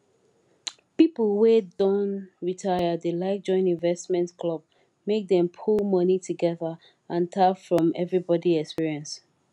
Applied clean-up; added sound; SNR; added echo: none; none; none; none.